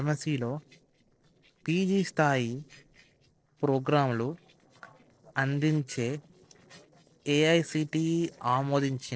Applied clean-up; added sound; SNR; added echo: neural separator model SepFormer DNS4.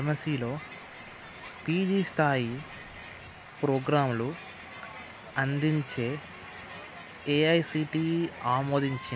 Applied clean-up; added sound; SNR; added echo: none; Crowd; 16 dB; none.